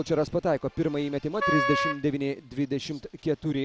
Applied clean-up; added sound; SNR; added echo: none; Wind instrument, woodwind instrument; 1 dB; none.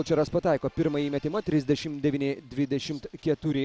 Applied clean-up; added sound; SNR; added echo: none; none; none; none.